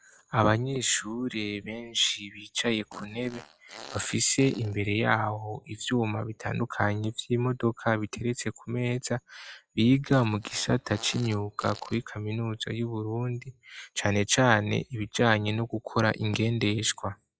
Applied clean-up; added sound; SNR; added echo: classical method log-MMSE.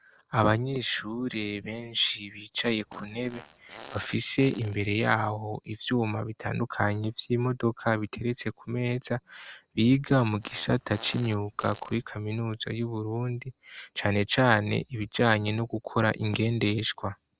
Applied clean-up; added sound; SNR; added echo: none; Fart; 18 dB; none.